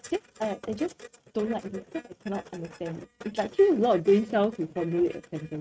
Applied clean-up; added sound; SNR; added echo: neural mask model RNNoise.